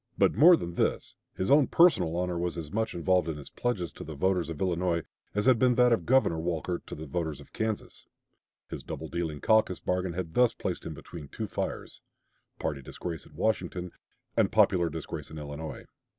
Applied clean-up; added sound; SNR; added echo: none; none; none; none.